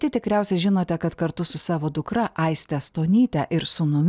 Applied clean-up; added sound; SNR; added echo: none; none; none; none.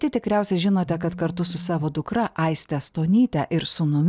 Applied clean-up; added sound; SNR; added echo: none; Telephone; 12 dB; none.